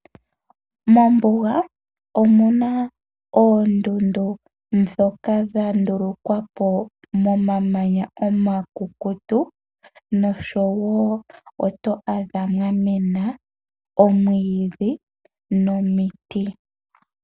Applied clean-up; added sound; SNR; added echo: none; none; none; none.